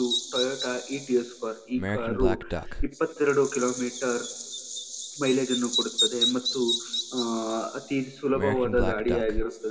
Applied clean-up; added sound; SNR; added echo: none; Bird vocalization, bird call, bird song; 3 dB; reverberation time 1.7 s.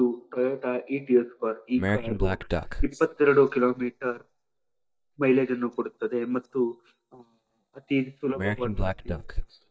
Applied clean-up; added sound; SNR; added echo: neural mask model DeepFilterNet 3.